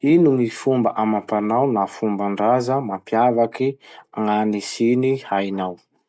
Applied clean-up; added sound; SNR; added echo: none; none; none; none.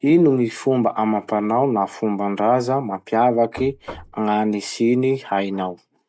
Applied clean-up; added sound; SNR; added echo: none; Knock; 19 dB; none.